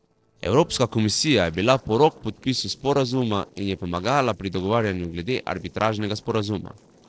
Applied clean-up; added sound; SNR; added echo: neural separator model SepFormer DNS4.